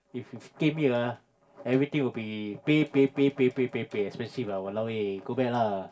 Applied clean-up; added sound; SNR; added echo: none; none; none; reverberation time 0.2 s.